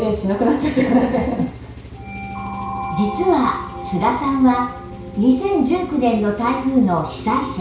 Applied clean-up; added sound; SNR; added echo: none; Engine; 17 dB; reverberation time 0.6 s.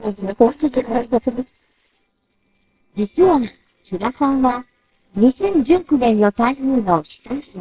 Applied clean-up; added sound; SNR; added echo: neural separator model SepFormer WHAMR!.